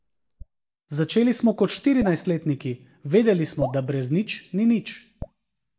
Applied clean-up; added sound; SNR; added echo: neural mask model DeepFilterNet 3.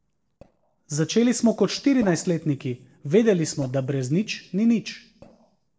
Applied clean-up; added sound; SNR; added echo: neural separator model SepFormer DNS4.